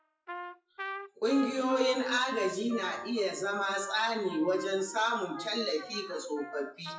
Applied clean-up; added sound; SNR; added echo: classical method WPE with log-MMSE.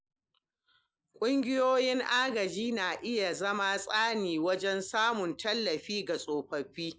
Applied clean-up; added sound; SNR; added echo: none; none; none; none.